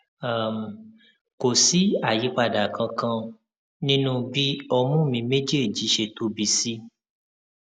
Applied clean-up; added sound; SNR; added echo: none; none; none; none.